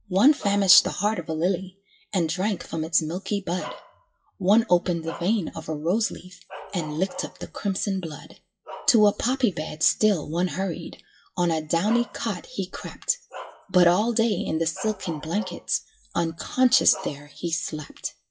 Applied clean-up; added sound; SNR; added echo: classical method WPE with log-MMSE.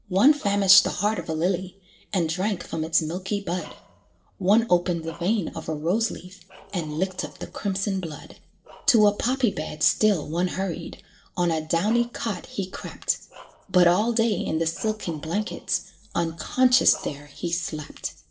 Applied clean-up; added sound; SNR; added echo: neural separator model SepFormer DNS4.